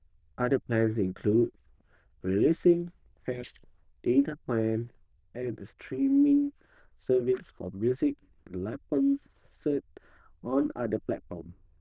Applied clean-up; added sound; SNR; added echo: neural diffusion model UNIVERSE++.